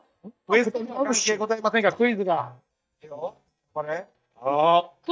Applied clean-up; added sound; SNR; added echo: neural mask model DeepFilterNet 3.